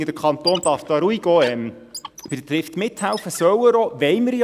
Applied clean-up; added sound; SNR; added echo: none; Squeak; 16 dB; none.